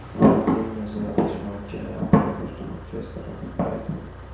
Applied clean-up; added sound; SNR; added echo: none; Motor vehicle (road); 14 dB; reverberation time 0.7 s.